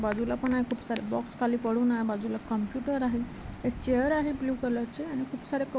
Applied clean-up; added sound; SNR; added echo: none; none; none; none.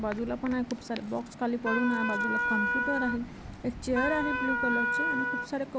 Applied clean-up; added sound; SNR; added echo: none; Wind instrument, woodwind instrument; -1 dB; none.